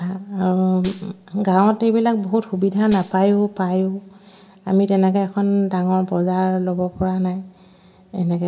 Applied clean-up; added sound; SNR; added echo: none; Gunshot, gunfire; 19 dB; reverberation time 1.9 s.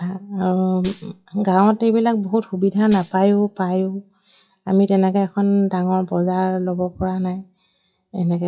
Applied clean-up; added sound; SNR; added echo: classical method WPE with log-MMSE.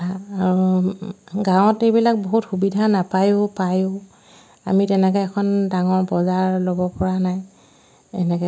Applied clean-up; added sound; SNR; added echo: none; none; none; none.